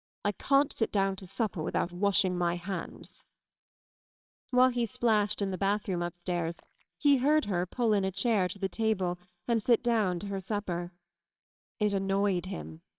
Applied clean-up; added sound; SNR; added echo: neural separator model SepFormer WHAMR!.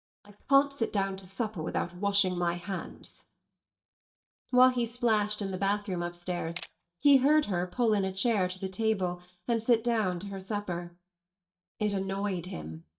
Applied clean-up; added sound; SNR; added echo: neural mask model DeepFilterNet 3.